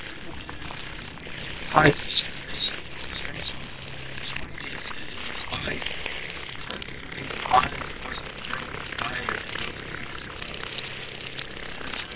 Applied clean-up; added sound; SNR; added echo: neural separator model SepFormer WHAMR!.